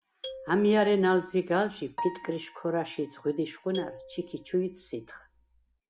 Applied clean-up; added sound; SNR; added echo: none; Piano + Marimba, xylophone; 16 dB; none.